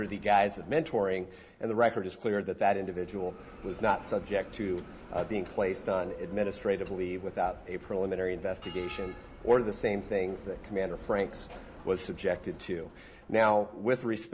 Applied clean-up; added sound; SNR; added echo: none; Bell; 17 dB; none.